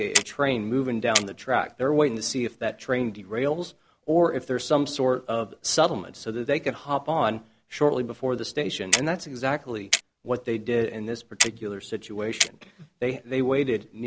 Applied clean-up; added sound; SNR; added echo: none; Clock; 4 dB; none.